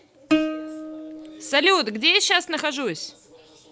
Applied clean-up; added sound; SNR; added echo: none; Plucked string instrument; 6 dB; none.